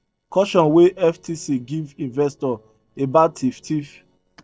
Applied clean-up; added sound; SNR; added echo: neural separator model SepFormer DNS4.